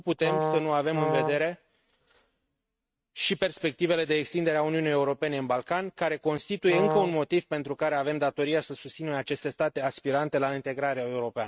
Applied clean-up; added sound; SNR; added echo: neural mask model RNNoise.